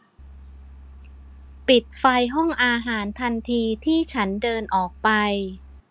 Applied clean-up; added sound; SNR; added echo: none; Engine; 20 dB; none.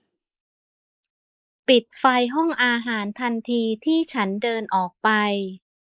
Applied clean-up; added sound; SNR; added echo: neural mask model Resemble Enhance denoiser.